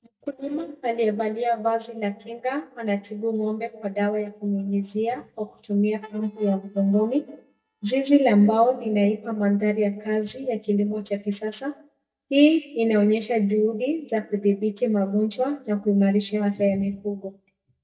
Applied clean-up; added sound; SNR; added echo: neural mask model DeepFilterNet 3.